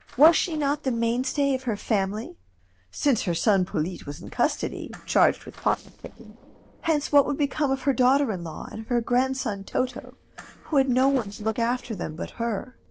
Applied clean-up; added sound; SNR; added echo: neural separator model SepFormer DNS4.